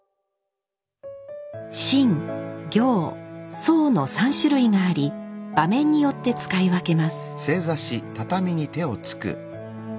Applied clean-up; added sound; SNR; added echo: none; none; none; none.